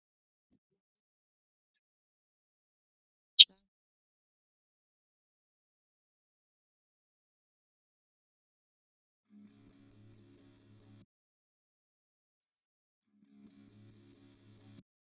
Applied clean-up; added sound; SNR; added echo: neural mask model DeepFilterNet 3.